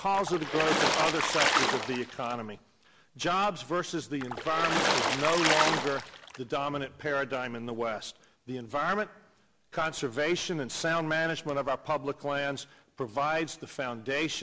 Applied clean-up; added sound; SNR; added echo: none; Water / Splash, splatter; -2 dB; none.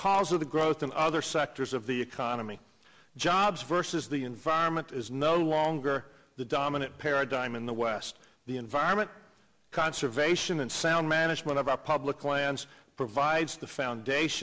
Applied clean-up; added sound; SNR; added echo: none; none; none; none.